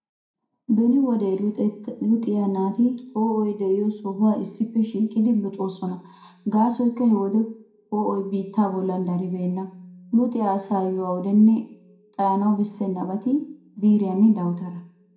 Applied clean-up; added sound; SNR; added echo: none; none; none; reverberation time 0.5 s.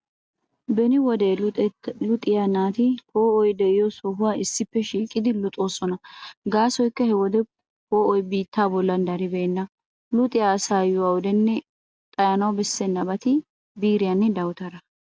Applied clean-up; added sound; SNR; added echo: none; none; none; none.